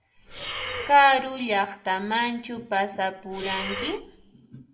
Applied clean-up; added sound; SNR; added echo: none; Breathing; 9 dB; reverberation time 0.5 s.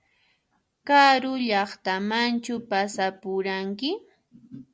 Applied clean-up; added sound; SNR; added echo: none; none; none; none.